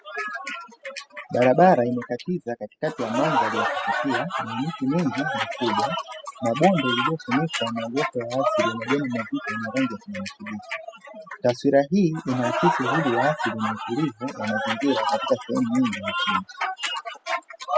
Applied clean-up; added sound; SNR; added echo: classical method spectral subtraction.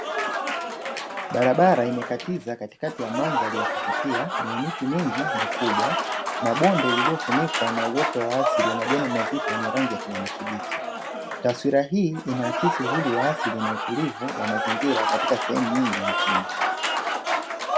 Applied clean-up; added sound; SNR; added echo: none; Applause / Crowd; 0 dB; none.